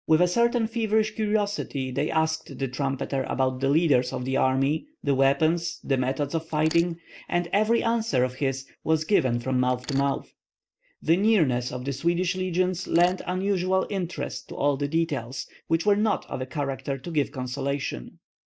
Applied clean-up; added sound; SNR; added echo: neural mask model DeepFilterNet 3.